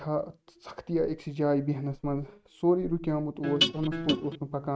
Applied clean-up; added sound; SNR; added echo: neural mask model RNNoise.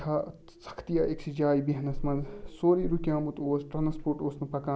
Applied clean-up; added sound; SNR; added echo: none; none; none; none.